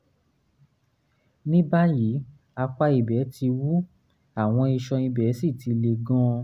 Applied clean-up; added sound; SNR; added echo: none; none; none; none.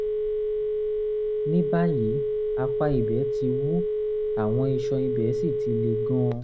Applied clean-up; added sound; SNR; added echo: none; Telephone; -3 dB; none.